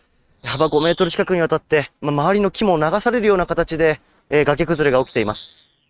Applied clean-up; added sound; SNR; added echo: neural mask model RNNoise.